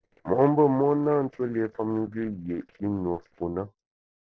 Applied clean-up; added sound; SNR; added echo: neural separator model SepFormer DNS4.